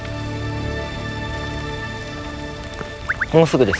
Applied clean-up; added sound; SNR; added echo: none; Fire; 13 dB; none.